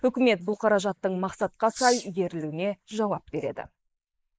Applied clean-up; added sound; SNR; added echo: neural mask model Resemble Enhance denoiser.